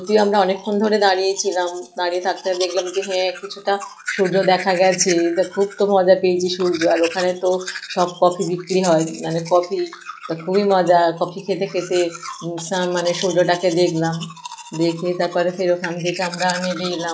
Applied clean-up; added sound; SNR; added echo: classical method log-MMSE.